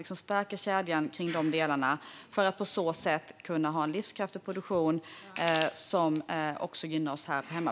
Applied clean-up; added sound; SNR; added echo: none; Crushing; 12 dB; none.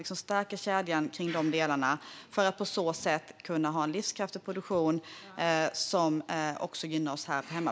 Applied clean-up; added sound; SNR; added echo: none; none; none; none.